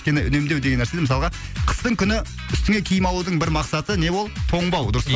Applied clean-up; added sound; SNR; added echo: none; none; none; none.